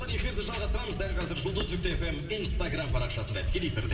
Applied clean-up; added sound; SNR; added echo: none; Run; 17 dB; reverberation time 2.0 s.